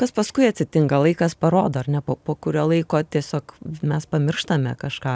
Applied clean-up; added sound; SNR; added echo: none; none; none; none.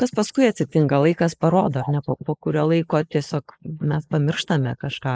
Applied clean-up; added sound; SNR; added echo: neural mask model Resemble Enhance denoiser.